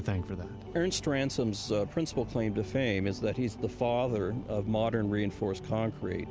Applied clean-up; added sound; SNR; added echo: none; none; none; none.